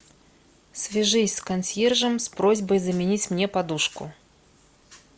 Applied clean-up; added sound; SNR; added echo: none; none; none; none.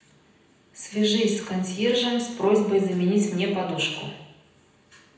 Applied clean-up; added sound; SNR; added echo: none; none; none; reverberation time 0.9 s.